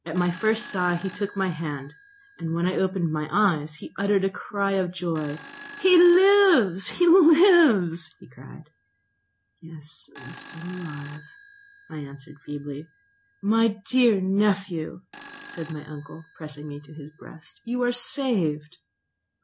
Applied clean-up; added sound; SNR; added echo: none; Telephone; 16 dB; none.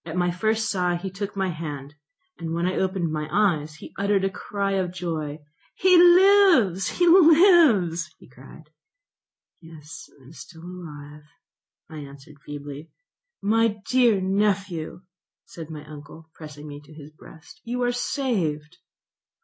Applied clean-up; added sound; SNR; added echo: none; none; none; none.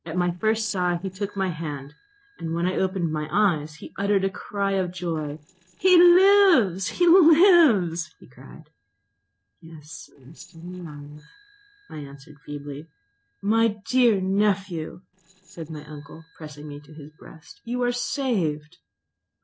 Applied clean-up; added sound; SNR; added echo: neural separator model SepFormer DNS4.